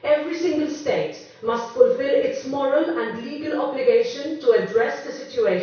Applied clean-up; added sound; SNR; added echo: none; none; none; reverberation time 0.6 s.